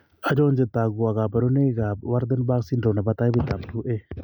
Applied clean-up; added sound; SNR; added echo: none; none; none; none.